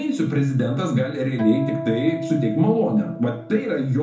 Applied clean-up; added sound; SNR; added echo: none; Acoustic guitar; 12 dB; reverberation time 0.6 s.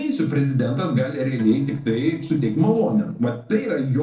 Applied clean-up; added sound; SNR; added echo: neural separator model SepFormer DNS4.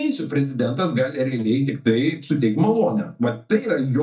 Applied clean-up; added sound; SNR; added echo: neural mask model DeepFilterNet 3.